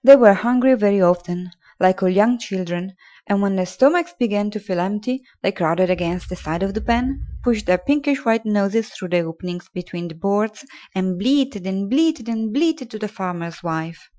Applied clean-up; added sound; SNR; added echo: classical method Wiener filter.